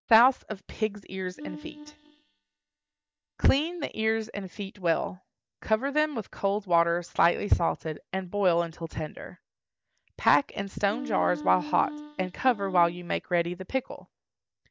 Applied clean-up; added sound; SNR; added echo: neural mask model DeepFilterNet 3.